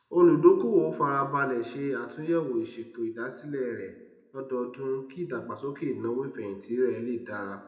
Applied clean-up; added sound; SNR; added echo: none; none; none; reverberation time 0.6 s.